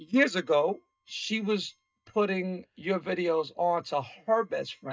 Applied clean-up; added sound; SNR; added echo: neural mask model DeepFilterNet 3.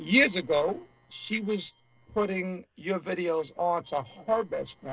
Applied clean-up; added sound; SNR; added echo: neural separator model SepFormer DNS4.